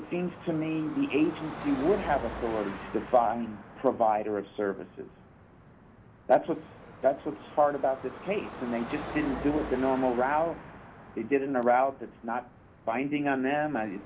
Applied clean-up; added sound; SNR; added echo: none; Car passing by / Traffic noise, roadway noise / Engine; 13 dB; none.